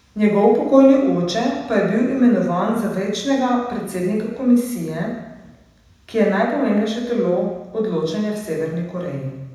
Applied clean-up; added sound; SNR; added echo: none; none; none; reverberation time 1.0 s.